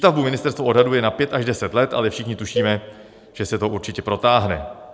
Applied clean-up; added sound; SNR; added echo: neural separator model SepFormer DNS4.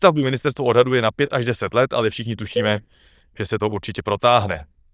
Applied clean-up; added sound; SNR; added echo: neural diffusion model UNIVERSE++.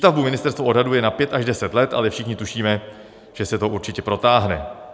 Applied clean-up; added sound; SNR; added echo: none; none; none; none.